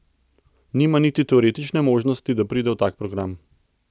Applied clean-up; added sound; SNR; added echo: none; none; none; none.